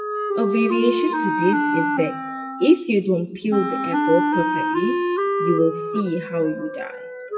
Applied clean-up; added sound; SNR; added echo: classical method WPE with log-MMSE.